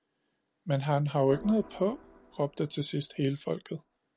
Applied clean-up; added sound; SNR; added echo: none; Organ; 19 dB; none.